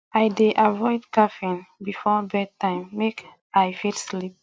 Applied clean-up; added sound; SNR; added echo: none; none; none; none.